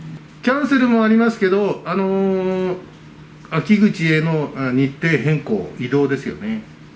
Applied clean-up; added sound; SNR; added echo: none; none; none; none.